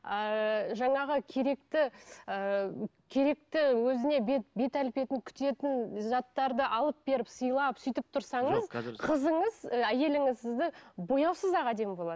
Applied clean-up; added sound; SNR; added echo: none; none; none; none.